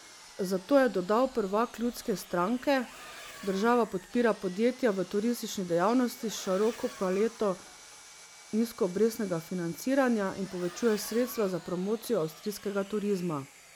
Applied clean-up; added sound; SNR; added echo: none; Sawing + Accelerating, revving, vroom; 19 dB; none.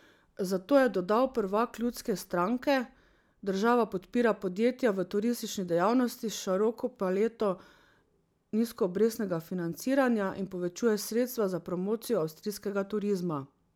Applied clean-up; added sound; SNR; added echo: none; none; none; none.